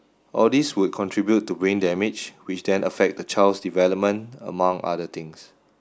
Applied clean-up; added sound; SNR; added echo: none; none; none; none.